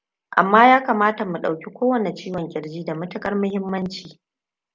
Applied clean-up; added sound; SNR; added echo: none; none; none; none.